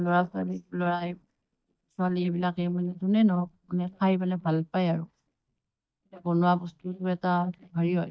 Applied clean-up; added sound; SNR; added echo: neural mask model DeepFilterNet 3.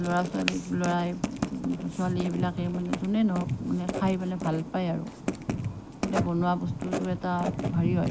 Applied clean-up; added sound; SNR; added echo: none; Writing; 8 dB; none.